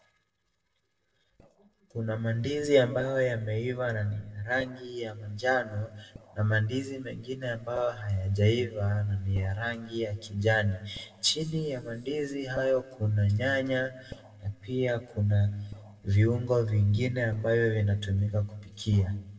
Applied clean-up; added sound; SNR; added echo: neural separator model SepFormer DNS4.